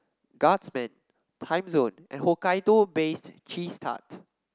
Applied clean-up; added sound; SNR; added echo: none; none; none; none.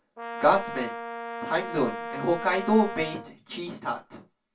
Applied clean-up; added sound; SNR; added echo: none; Brass instrument; 8 dB; reverberation time 0.2 s.